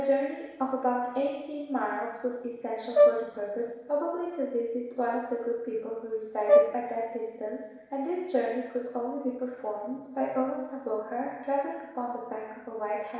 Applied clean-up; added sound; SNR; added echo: neural separator model SepFormer DNS4.